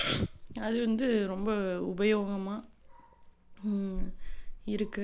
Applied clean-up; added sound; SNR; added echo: none; Dog; 8 dB; none.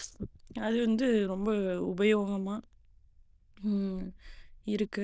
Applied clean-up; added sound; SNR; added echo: neural diffusion model UNIVERSE++.